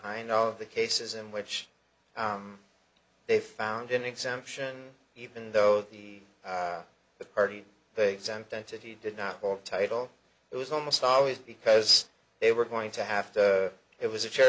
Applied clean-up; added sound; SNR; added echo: none; none; none; none.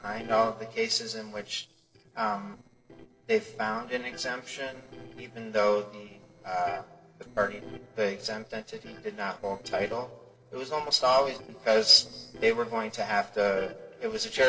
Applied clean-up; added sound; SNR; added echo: neural separator model SepFormer DNS4.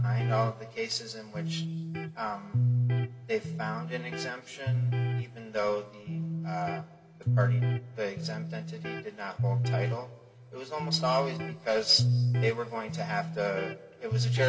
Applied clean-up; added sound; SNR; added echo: none; Electric guitar; -3 dB; reverberation time 2.3 s.